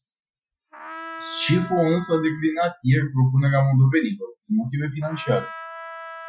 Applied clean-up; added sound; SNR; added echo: classical method Wiener filter.